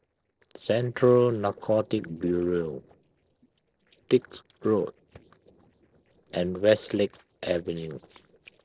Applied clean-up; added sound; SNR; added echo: neural separator model SepFormer DNS4.